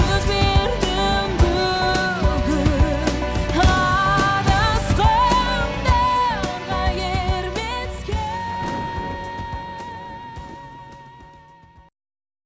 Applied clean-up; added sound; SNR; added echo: none; Thunder; 18 dB; none.